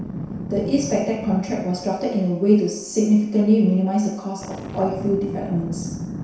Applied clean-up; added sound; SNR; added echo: none; Boom; 11 dB; reverberation time 0.7 s.